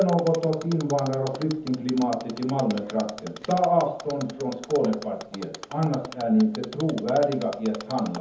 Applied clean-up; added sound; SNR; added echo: none; Mechanisms; 16 dB; reverberation time 0.7 s.